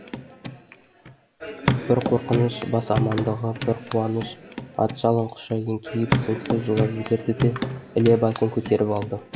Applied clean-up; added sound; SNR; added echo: none; Hands / Wood; 5 dB; none.